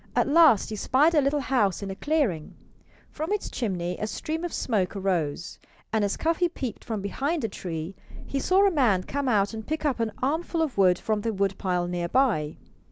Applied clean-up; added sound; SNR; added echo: none; Thunder; 18 dB; none.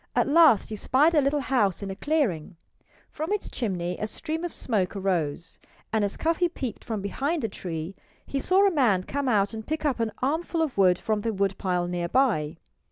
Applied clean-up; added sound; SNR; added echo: none; none; none; none.